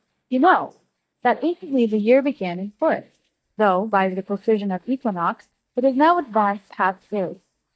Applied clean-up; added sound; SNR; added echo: neural mask model DeepFilterNet 3.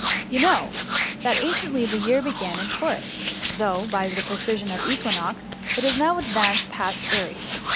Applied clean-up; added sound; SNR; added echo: none; Hands; -4 dB; none.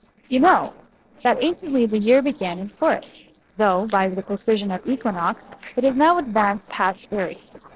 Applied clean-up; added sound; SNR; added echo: neural separator model SepFormer DNS4.